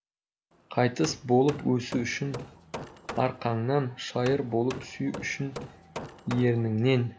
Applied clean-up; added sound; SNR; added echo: none; Hammer; 14 dB; none.